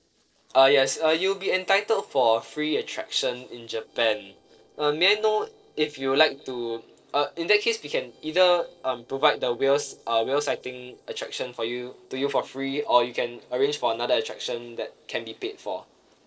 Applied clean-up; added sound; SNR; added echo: neural separator model SepFormer DNS4.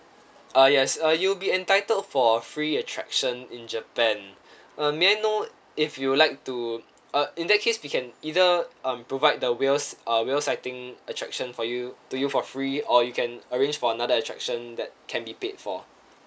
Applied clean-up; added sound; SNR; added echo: none; none; none; none.